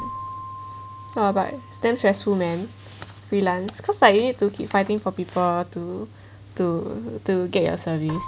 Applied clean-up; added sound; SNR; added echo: none; Keyboard (musical); 19 dB; none.